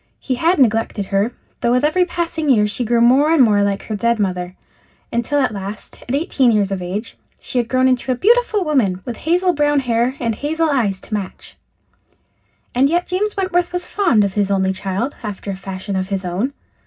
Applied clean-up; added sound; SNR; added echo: none; none; none; reverberation time 0.4 s.